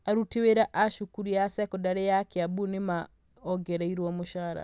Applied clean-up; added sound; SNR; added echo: none; none; none; none.